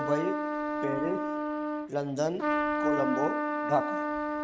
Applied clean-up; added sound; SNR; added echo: neural mask model RNNoise.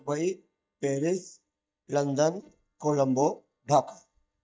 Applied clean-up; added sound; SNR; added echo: neural mask model DeepFilterNet 3.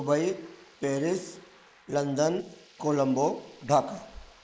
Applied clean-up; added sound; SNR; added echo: neural mask model Resemble Enhance denoiser.